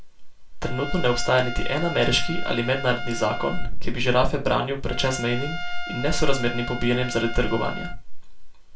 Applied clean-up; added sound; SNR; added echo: none; Trumpet; 12 dB; reverberation time 0.3 s.